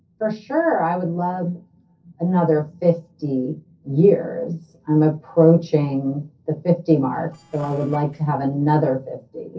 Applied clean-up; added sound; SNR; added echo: neural separator model SepFormer DNS4.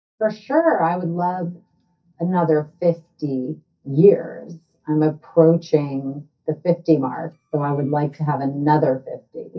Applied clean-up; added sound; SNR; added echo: neural mask model DeepFilterNet 3.